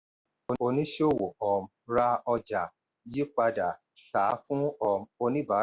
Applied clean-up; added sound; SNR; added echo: none; none; none; none.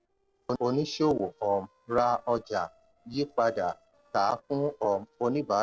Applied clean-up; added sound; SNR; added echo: neural separator model SepFormer DNS4.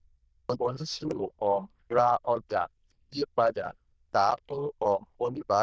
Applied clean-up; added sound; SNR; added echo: neural diffusion model UNIVERSE++.